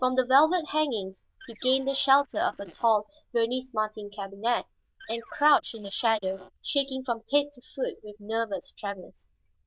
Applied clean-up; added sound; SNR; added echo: neural diffusion model UNIVERSE++.